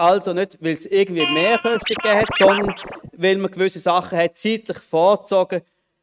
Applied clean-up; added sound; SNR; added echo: neural mask model RNNoise.